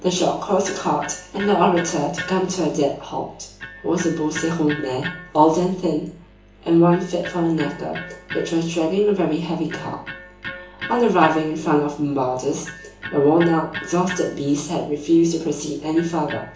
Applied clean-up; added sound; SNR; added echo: none; Electric guitar; 15 dB; reverberation time 0.8 s.